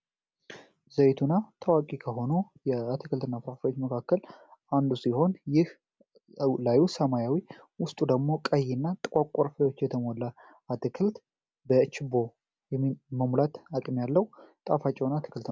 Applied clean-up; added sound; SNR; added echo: none; none; none; none.